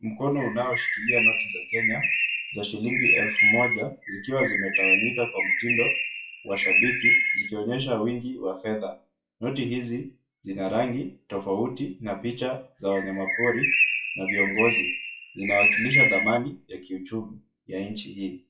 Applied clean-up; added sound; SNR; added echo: classical method WPE with log-MMSE.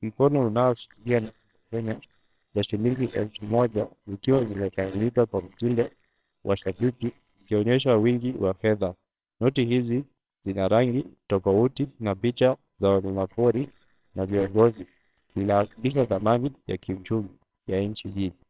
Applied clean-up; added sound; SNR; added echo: neural separator model SepFormer WHAMR!.